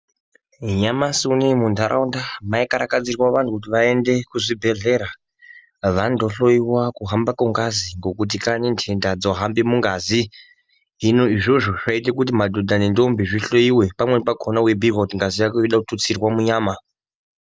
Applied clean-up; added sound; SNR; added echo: none; none; none; none.